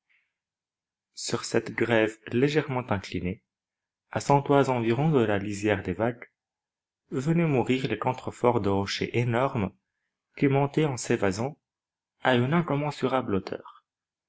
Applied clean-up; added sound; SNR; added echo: none; none; none; none.